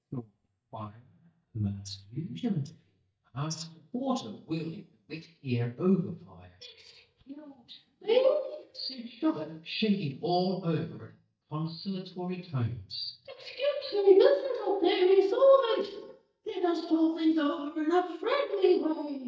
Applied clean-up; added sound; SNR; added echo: neural mask model DeepFilterNet 3.